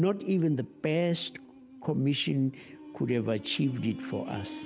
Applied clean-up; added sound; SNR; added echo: none; none; none; none.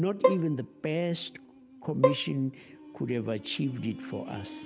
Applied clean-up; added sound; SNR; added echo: none; Bowed string instrument; 0 dB; none.